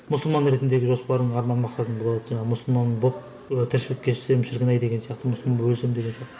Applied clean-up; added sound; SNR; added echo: none; none; none; none.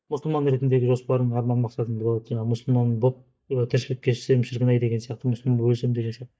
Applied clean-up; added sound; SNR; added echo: neural mask model DeepFilterNet 3.